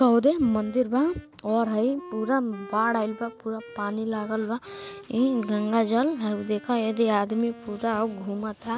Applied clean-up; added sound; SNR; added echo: none; Wind instrument, woodwind instrument; 19 dB; none.